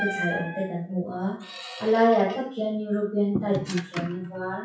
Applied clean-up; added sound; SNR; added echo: classical method WPE with log-MMSE.